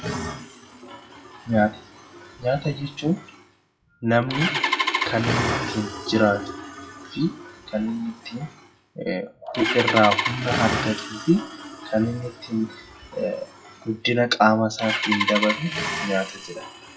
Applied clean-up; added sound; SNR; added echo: classical method WPE with log-MMSE.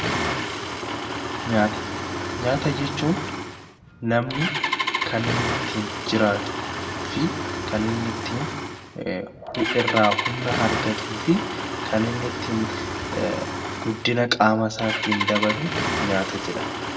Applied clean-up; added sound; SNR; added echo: none; Engine starting; 2 dB; reverberation time 0.6 s.